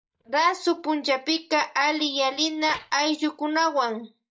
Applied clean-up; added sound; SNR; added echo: neural mask model DeepFilterNet 3.